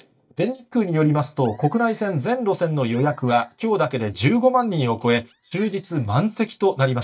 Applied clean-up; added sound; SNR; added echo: neural mask model DeepFilterNet 3.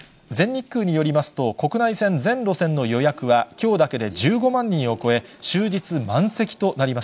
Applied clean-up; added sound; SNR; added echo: none; none; none; none.